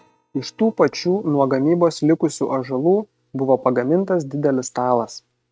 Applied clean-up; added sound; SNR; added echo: neural mask model RNNoise.